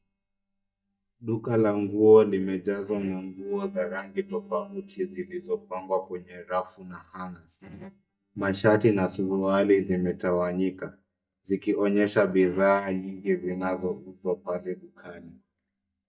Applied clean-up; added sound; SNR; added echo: neural mask model DeepFilterNet 3.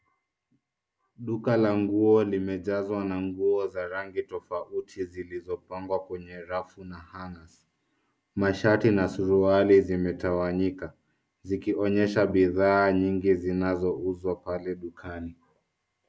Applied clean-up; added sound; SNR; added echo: none; none; none; none.